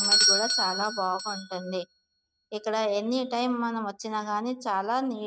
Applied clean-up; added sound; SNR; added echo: neural mask model RNNoise.